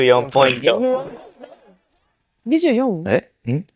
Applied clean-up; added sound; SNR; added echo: neural mask model DeepFilterNet 3.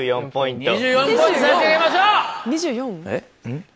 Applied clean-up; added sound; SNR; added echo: none; none; none; none.